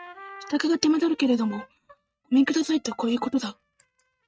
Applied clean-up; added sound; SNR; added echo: neural mask model RNNoise.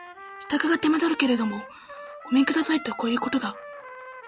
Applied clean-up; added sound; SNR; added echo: none; Trumpet; 15 dB; none.